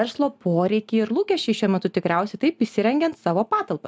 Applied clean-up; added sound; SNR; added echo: none; none; none; none.